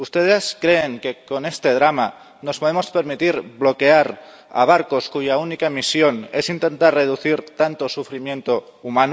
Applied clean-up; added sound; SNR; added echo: none; none; none; none.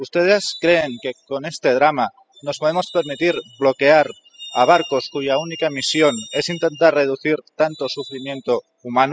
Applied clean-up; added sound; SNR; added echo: classical method spectral subtraction.